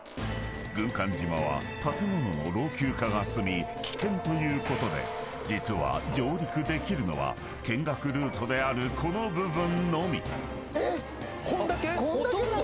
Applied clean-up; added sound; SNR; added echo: none; Mechanisms + Fart; 17 dB; none.